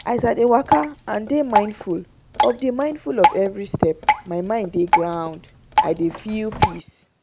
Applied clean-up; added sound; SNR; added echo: none; Drip; 2 dB; none.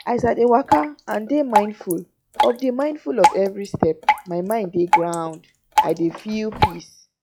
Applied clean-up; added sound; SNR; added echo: classical method log-MMSE.